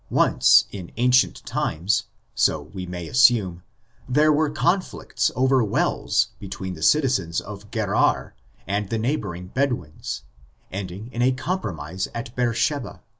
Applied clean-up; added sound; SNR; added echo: none; none; none; none.